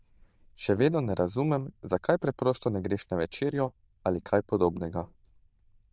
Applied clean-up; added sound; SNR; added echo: neural diffusion model UNIVERSE++.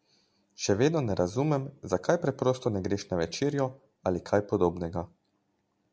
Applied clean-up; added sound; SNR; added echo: none; none; none; none.